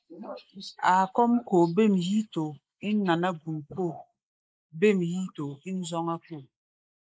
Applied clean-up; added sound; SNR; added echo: neural mask model Resemble Enhance denoiser.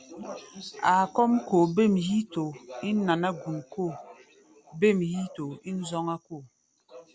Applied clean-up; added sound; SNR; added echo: none; none; none; none.